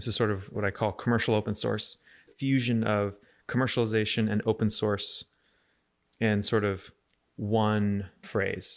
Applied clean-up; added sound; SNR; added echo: none; none; none; none.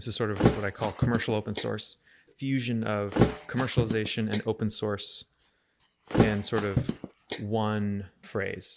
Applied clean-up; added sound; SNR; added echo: none; Thump, thud; 1 dB; none.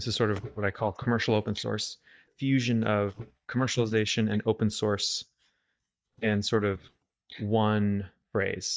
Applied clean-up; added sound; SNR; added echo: neural mask model DeepFilterNet 3.